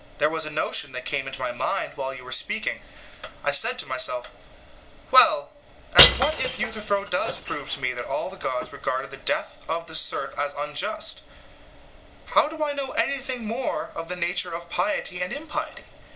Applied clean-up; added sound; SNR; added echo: none; Shatter / Crushing; -3 dB; none.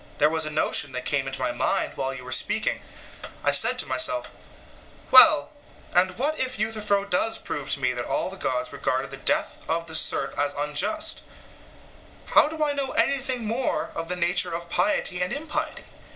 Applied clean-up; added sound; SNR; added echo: none; none; none; none.